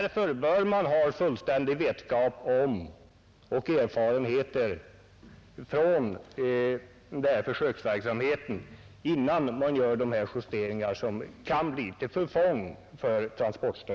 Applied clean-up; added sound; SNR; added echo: none; none; none; none.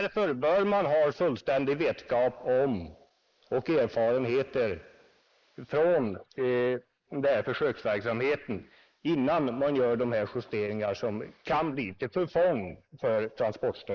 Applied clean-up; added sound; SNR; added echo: neural mask model Resemble Enhance denoiser.